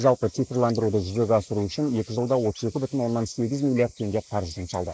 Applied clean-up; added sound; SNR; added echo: neural mask model Resemble Enhance denoiser.